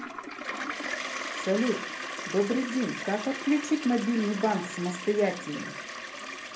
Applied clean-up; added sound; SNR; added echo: none; Toilet flush; 7 dB; reverberation time 0.3 s.